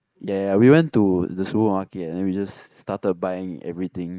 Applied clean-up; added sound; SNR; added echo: neural mask model Resemble Enhance denoiser.